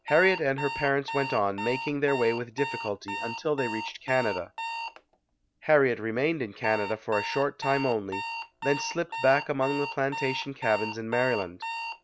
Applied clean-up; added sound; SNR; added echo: none; Alarm; 8 dB; none.